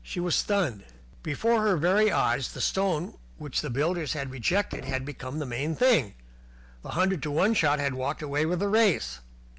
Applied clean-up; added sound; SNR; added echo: none; none; none; none.